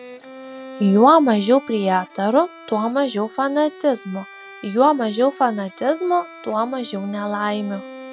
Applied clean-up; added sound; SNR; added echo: none; Bowed string instrument; 19 dB; none.